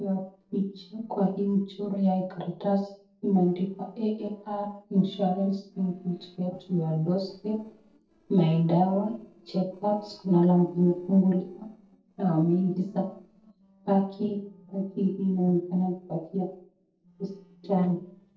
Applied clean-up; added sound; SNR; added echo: neural separator model SepFormer DNS4.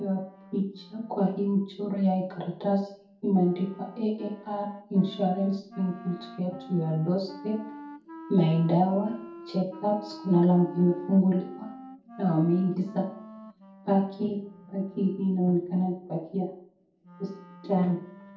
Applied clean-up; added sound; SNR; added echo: none; Wind instrument, woodwind instrument; 19 dB; reverberation time 0.6 s.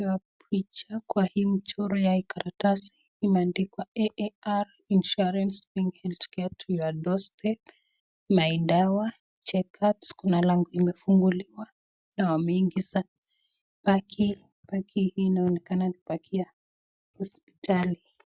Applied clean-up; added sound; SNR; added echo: none; none; none; none.